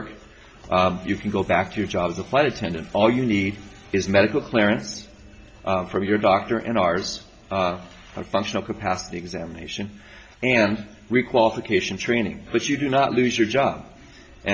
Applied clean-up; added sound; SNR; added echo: none; none; none; reverberation time 0.8 s.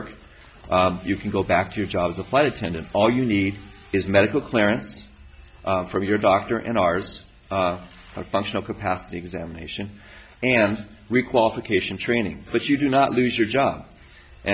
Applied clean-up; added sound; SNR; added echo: none; none; none; none.